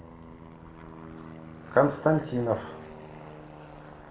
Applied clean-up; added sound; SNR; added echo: none; Aircraft; 14 dB; reverberation time 0.5 s.